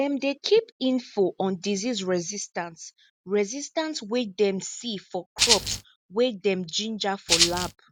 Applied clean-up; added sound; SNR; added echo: none; Rattle (instrument); -4 dB; none.